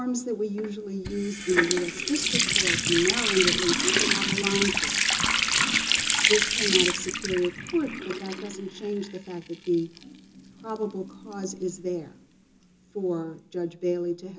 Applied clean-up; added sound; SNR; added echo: none; Water tap, faucet; -2 dB; reverberation time 0.2 s.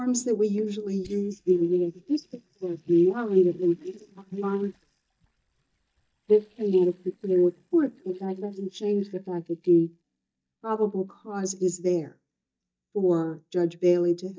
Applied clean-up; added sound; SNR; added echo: neural mask model DeepFilterNet 3.